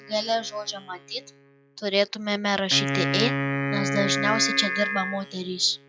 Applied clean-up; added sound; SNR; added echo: classical method log-MMSE.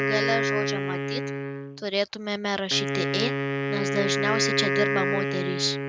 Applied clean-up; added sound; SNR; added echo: none; Wind instrument, woodwind instrument; -2 dB; none.